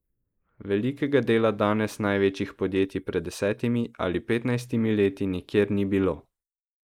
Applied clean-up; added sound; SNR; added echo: neural mask model Resemble Enhance denoiser.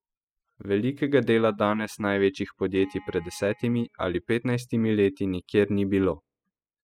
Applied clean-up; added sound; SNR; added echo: classical method spectral subtraction.